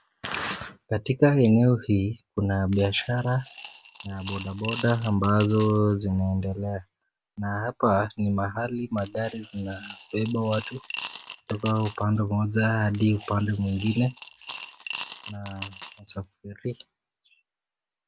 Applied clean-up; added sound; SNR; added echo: none; Coin (dropping) / Glass; 12 dB; none.